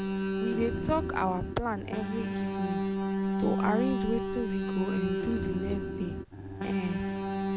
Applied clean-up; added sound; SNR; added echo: none; Alarm; -2 dB; none.